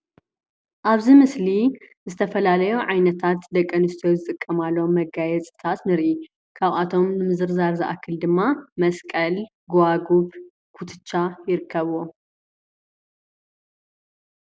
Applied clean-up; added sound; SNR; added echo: none; none; none; none.